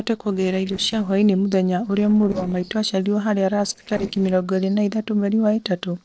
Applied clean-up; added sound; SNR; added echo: neural separator model SepFormer DNS4.